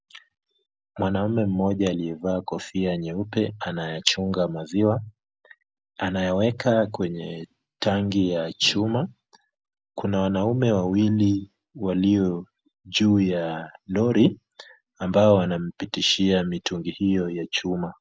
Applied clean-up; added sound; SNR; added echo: none; none; none; none.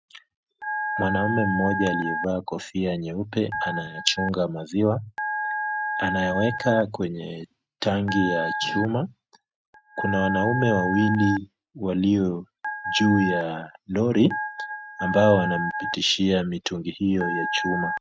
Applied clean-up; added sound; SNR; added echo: neural mask model RNNoise.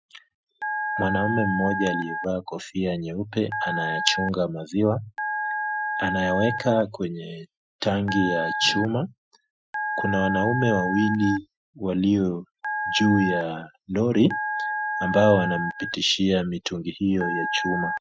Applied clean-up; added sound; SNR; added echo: classical method Wiener filter.